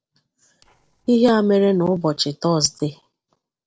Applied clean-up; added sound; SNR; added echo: neural separator model SepFormer DNS4.